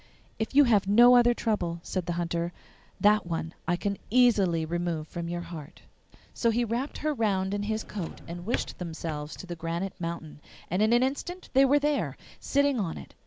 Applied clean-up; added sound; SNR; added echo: none; Drawer open or close; 14 dB; none.